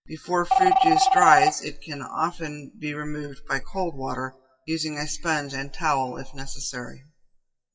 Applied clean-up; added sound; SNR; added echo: classical method WPE with log-MMSE.